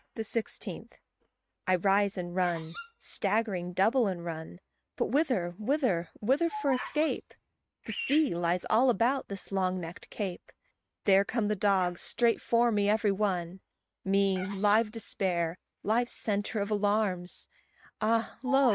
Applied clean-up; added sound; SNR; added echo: neural mask model RNNoise.